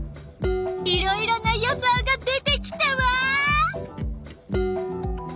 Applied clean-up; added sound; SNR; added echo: none; Dishes, pots, and pans; 9 dB; none.